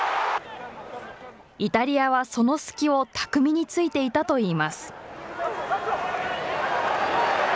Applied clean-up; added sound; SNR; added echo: none; none; none; none.